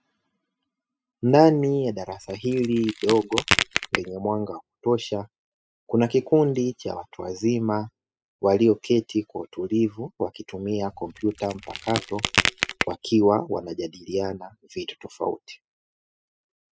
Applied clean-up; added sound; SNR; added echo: classical method spectral subtraction.